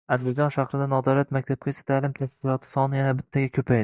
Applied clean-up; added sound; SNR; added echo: neural mask model DeepFilterNet 3.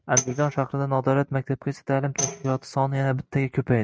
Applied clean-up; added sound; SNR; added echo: neural mask model RNNoise.